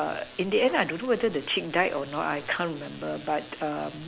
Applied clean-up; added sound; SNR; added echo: none; none; none; none.